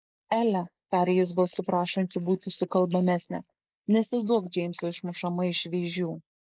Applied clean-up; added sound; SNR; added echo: neural mask model Resemble Enhance denoiser.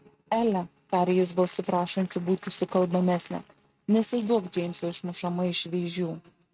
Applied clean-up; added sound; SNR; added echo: neural mask model RNNoise.